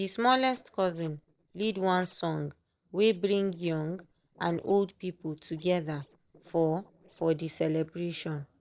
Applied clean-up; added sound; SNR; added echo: neural separator model SepFormer DNS4.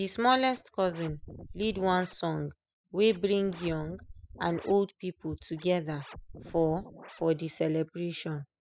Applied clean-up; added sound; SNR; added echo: classical method spectral subtraction.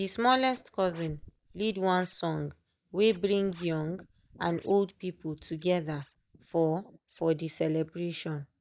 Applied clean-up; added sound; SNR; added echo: neural mask model DeepFilterNet 3.